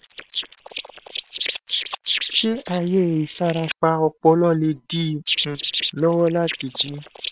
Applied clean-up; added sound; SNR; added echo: neural separator model SepFormer WHAM!.